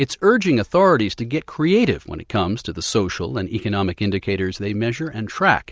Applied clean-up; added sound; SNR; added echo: none; none; none; none.